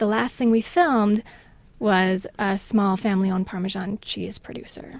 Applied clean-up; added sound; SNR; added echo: none; none; none; none.